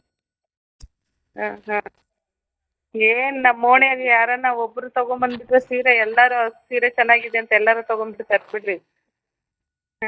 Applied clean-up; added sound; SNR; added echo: neural mask model DeepFilterNet 3.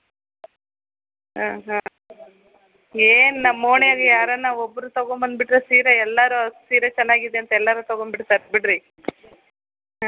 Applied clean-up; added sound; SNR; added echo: none; none; none; none.